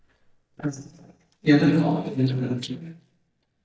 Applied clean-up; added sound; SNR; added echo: neural mask model DeepFilterNet 3.